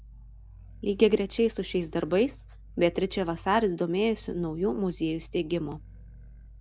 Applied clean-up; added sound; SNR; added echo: none; Growling; 19 dB; none.